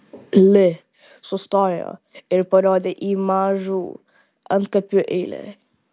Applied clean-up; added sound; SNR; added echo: none; none; none; none.